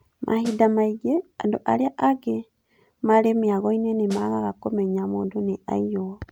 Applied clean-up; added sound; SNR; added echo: none; Snare drum; 18 dB; none.